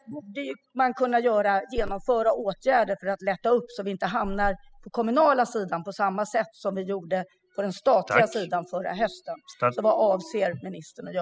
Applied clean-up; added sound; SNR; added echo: classical method spectral subtraction.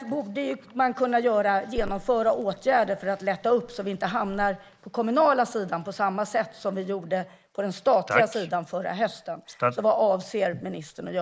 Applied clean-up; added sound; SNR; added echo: neural mask model Resemble Enhance denoiser.